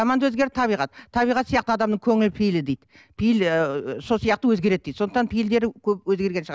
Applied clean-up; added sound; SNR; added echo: none; none; none; none.